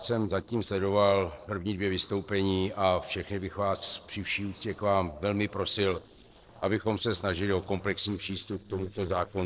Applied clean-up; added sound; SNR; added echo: neural separator model SepFormer DNS4.